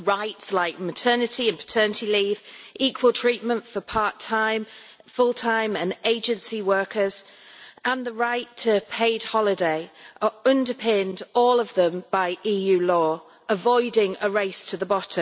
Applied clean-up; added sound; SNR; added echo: none; none; none; none.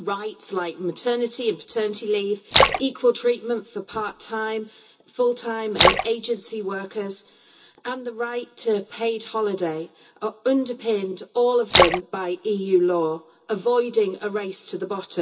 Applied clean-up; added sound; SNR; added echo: none; Splash, splatter; 0 dB; reverberation time 0.2 s.